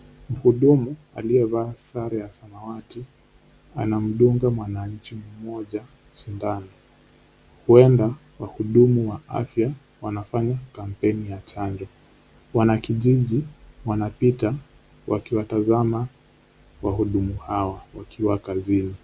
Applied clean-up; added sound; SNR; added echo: none; none; none; none.